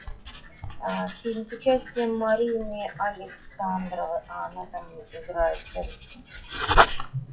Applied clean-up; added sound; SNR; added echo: classical method WPE with log-MMSE.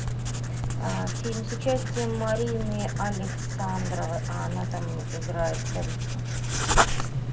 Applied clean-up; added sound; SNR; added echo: none; Writing; -5 dB; reverberation time 0.3 s.